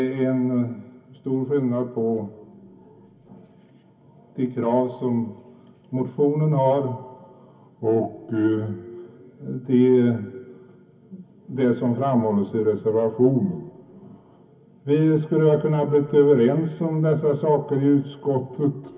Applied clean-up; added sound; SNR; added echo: none; none; none; reverberation time 0.3 s.